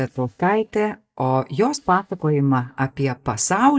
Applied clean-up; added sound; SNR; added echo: neural mask model DeepFilterNet 3.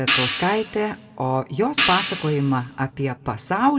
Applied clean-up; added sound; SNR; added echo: none; Hi-hat; 1 dB; reverberation time 0.6 s.